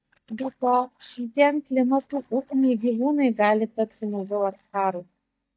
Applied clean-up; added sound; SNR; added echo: neural mask model DeepFilterNet 3.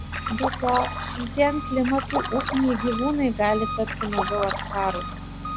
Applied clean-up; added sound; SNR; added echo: none; Engine + Splash, splatter; 4 dB; none.